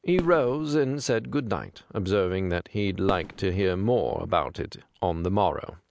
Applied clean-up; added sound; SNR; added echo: none; Fireworks; 15 dB; none.